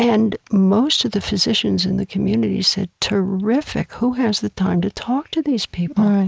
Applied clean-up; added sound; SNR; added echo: none; none; none; none.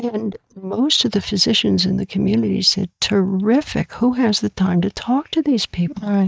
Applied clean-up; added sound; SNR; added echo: neural mask model DeepFilterNet 3.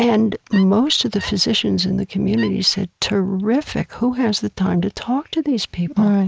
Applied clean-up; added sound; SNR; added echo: none; Wood; 18 dB; none.